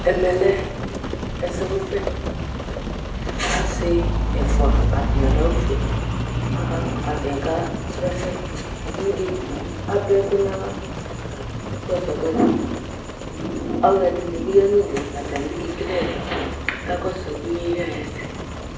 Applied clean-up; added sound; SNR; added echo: none; Rain; 1 dB; reverberation time 0.8 s.